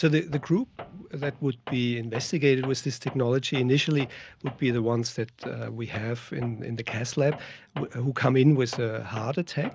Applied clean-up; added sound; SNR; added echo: none; Tools; 18 dB; none.